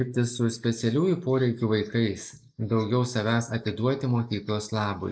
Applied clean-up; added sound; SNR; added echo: neural mask model Resemble Enhance denoiser.